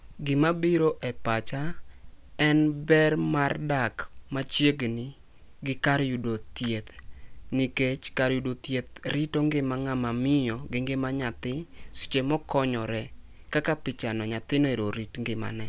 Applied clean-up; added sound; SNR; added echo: none; none; none; none.